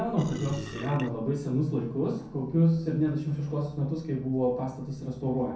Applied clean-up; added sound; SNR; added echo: none; Burping, eructation; 11 dB; reverberation time 0.6 s.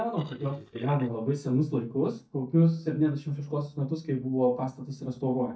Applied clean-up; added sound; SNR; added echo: neural mask model DeepFilterNet 3.